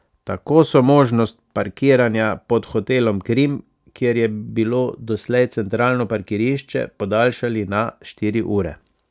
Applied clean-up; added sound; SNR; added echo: none; none; none; none.